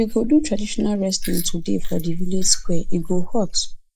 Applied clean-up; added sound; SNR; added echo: neural mask model Resemble Enhance denoiser.